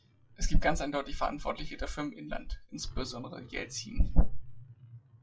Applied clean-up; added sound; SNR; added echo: classical method WPE with log-MMSE.